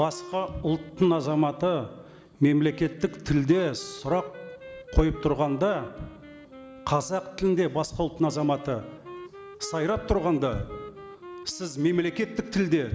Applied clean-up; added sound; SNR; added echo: none; Wind instrument, woodwind instrument; 17 dB; none.